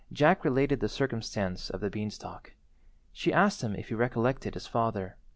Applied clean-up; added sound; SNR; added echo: none; none; none; none.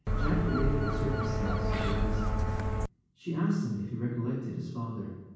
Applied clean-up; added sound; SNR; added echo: none; Gull, seagull; -4 dB; reverberation time 1.2 s.